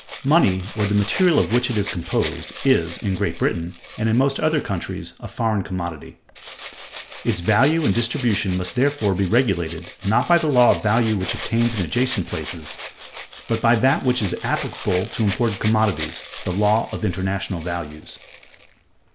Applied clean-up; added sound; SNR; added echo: none; Rattle (instrument); 11 dB; none.